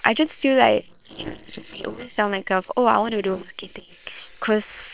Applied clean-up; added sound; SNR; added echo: neural separator model SepFormer WHAM!.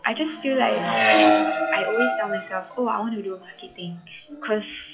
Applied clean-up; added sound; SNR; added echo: classical method log-MMSE.